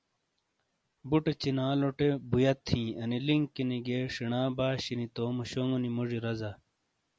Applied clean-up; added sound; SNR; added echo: none; none; none; none.